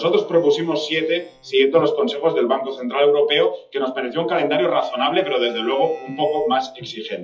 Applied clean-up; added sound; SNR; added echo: classical method WPE with log-MMSE.